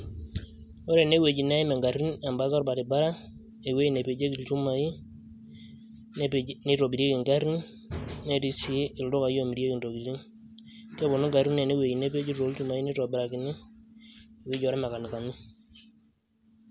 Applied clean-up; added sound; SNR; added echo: none; none; none; none.